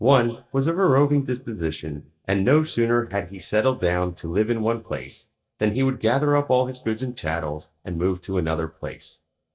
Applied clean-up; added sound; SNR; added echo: neural mask model DeepFilterNet 3.